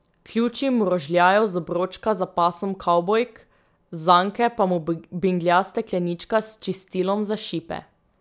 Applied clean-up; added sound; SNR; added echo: none; none; none; none.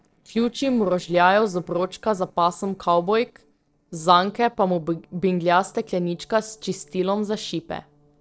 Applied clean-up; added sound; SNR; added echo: neural separator model SepFormer DNS4.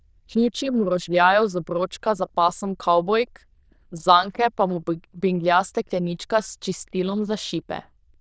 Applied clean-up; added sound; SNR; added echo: neural diffusion model UNIVERSE++.